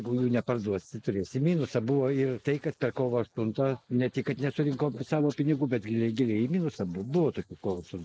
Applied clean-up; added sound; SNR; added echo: neural mask model Resemble Enhance denoiser.